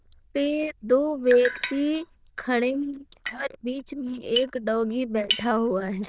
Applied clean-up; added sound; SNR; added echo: neural diffusion model UNIVERSE++.